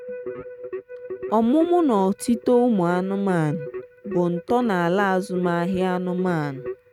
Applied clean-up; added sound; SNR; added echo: neural mask model RNNoise.